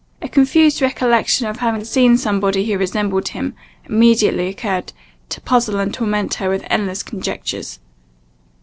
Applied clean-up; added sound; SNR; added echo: neural separator model SepFormer DNS4.